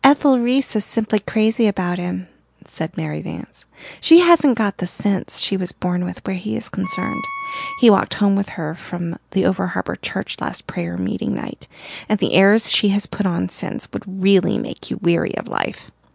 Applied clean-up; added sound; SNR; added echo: none; Wind instrument, woodwind instrument; 12 dB; none.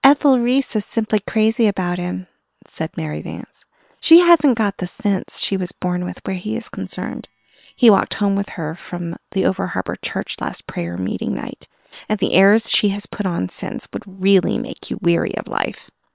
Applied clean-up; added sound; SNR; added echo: neural separator model SepFormer WHAM!.